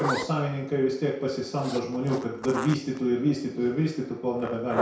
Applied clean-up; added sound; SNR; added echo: none; Zipper (clothing); 9 dB; reverberation time 0.6 s.